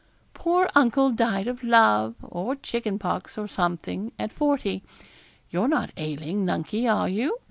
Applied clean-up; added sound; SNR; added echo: none; none; none; none.